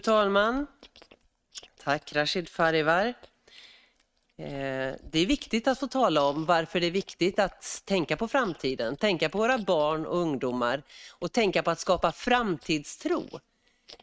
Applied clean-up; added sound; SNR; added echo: neural mask model RNNoise.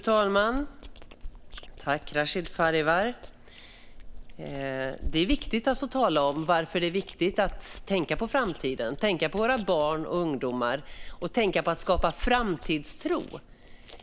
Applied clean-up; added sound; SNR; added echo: none; Chewing, mastication; 11 dB; none.